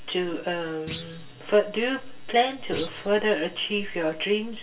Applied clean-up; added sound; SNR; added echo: none; Thump, thud; 18 dB; reverberation time 0.2 s.